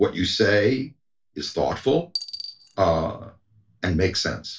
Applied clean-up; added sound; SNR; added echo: none; Coin (dropping); 15 dB; reverberation time 0.2 s.